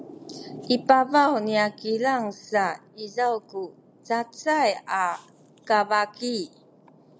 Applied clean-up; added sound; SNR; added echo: none; none; none; none.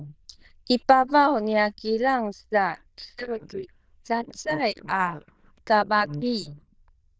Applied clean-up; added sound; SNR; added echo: neural diffusion model UNIVERSE++.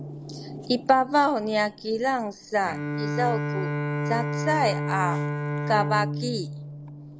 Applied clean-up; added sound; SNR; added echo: none; Bowed string instrument; 4 dB; none.